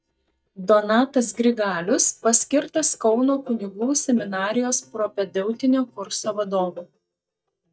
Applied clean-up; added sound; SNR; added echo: neural mask model DeepFilterNet 3.